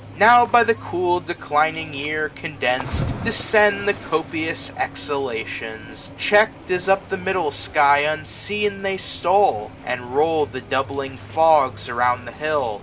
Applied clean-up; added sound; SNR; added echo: none; Cricket / Waves, surf; 14 dB; none.